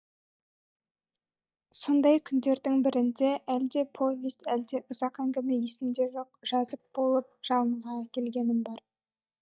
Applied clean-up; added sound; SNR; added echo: neural mask model DeepFilterNet 3.